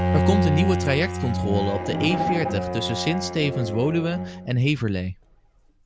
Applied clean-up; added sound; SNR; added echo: none; Bowed string instrument; 2 dB; none.